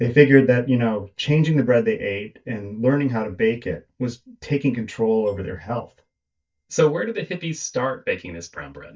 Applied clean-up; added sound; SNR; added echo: neural mask model DeepFilterNet 3.